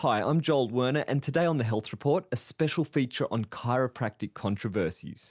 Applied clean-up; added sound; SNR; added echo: none; none; none; none.